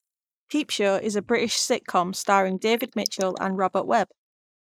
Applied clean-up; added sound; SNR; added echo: neural mask model Resemble Enhance denoiser.